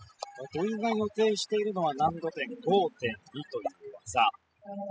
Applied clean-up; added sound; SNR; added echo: classical method spectral subtraction.